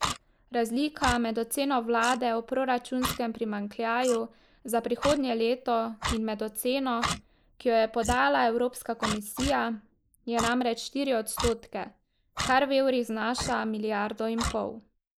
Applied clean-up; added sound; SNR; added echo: neural mask model Resemble Enhance denoiser.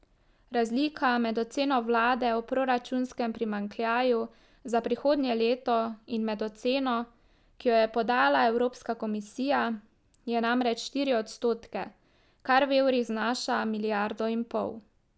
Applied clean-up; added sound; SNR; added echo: none; none; none; none.